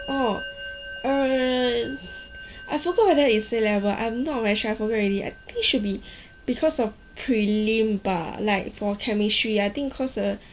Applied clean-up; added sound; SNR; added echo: none; Musical instrument; 18 dB; none.